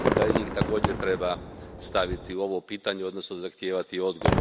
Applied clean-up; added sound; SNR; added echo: none; Fireworks; 0 dB; none.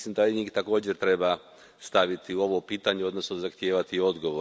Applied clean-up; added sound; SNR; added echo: none; none; none; none.